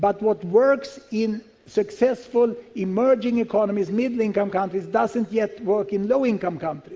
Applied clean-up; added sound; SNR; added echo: none; none; none; none.